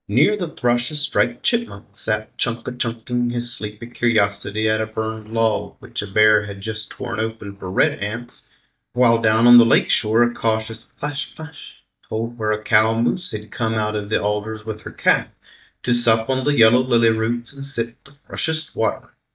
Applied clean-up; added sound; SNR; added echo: neural mask model DeepFilterNet 3.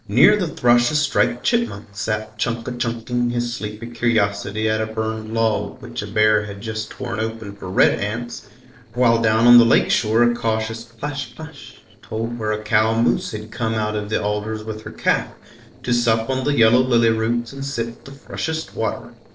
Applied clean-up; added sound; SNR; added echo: neural separator model SepFormer DNS4.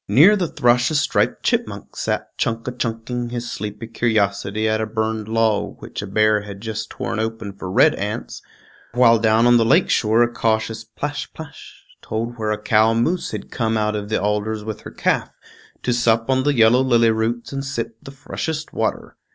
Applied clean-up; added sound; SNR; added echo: none; none; none; none.